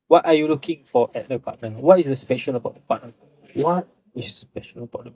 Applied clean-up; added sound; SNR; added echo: neural mask model DeepFilterNet 3.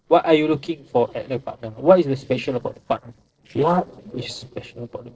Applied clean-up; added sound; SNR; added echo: neural separator model SepFormer DNS4.